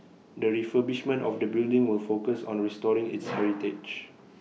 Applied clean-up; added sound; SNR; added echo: none; none; none; none.